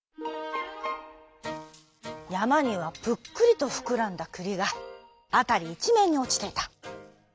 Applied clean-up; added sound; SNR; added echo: none; none; none; none.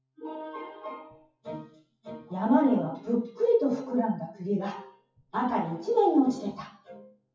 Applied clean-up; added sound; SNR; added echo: classical method WPE with log-MMSE.